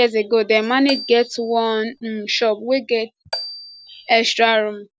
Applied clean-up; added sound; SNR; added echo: none; Marimba, xylophone; 14 dB; none.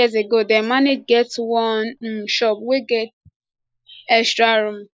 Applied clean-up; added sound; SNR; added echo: neural mask model Resemble Enhance denoiser.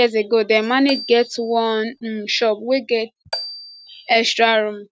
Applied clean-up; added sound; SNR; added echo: neural mask model RNNoise.